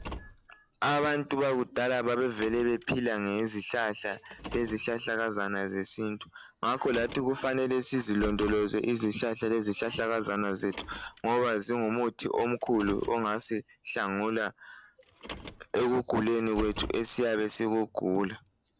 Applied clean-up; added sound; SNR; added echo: none; Car; 17 dB; none.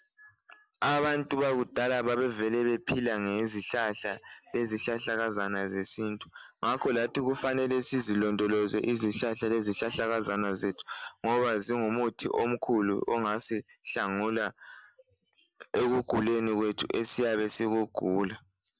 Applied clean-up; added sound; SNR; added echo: none; none; none; none.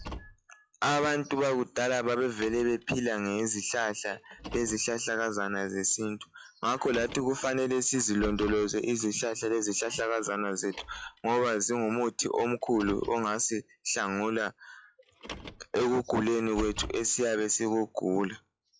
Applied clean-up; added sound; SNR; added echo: classical method log-MMSE.